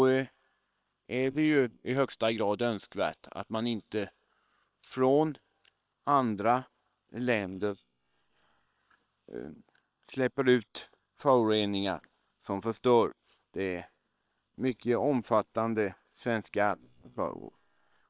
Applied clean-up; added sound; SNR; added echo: neural separator model SepFormer WHAM!.